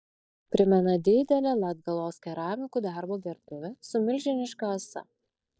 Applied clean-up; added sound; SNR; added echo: neural mask model DeepFilterNet 3.